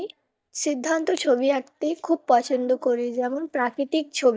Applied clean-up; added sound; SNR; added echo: neural mask model DeepFilterNet 3.